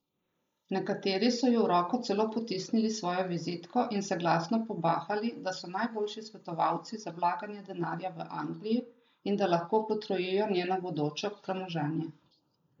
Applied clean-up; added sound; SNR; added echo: neural mask model Resemble Enhance denoiser.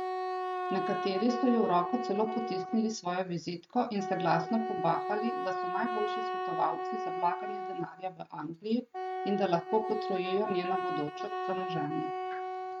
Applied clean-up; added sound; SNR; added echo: neural mask model RNNoise.